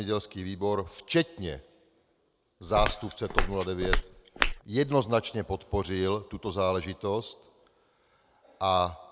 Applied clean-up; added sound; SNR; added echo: none; Walk, footsteps; -1 dB; none.